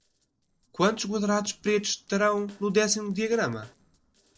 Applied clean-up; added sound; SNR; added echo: neural separator model SepFormer DNS4.